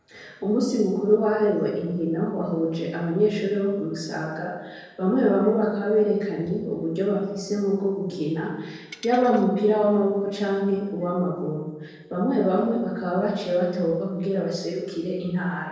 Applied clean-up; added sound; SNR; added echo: neural separator model SepFormer DNS4.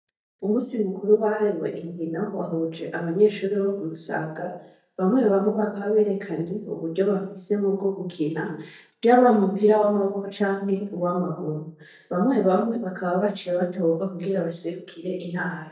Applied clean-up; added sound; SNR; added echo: neural mask model DeepFilterNet 3.